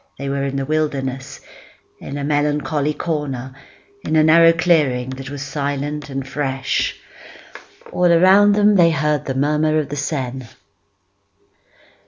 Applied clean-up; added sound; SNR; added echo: none; none; none; none.